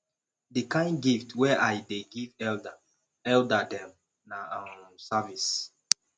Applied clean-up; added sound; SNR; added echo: none; none; none; none.